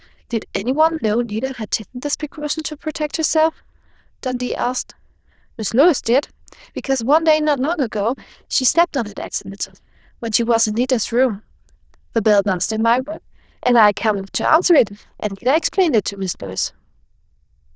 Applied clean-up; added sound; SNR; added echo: neural diffusion model UNIVERSE++.